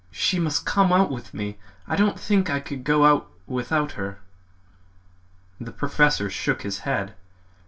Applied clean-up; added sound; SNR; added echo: none; none; none; reverberation time 0.2 s.